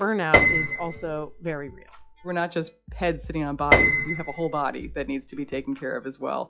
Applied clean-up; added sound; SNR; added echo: classical method log-MMSE.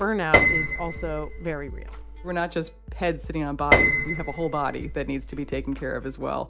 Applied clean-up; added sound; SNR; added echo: none; Piano; -3 dB; none.